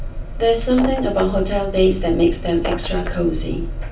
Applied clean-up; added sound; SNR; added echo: none; Shatter; 16 dB; reverberation time 0.2 s.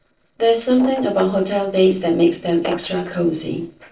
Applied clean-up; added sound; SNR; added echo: neural separator model SepFormer DNS4.